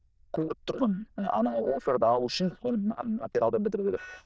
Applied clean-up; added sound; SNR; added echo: neural diffusion model UNIVERSE++.